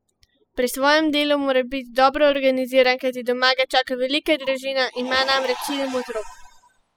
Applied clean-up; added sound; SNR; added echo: classical method spectral subtraction.